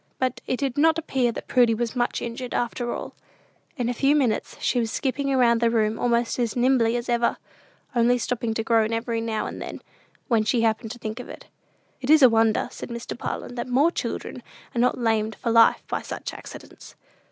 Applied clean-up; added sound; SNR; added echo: none; none; none; none.